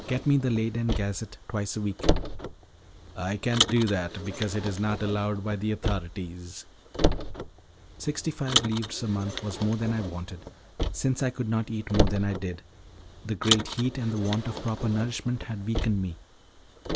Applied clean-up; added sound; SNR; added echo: none; Car; 2 dB; none.